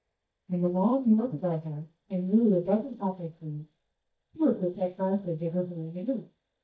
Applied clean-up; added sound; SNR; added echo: neural mask model DeepFilterNet 3.